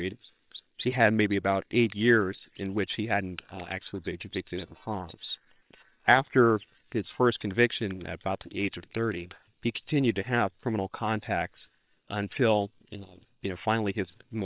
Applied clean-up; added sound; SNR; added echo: neural separator model SepFormer WHAM!.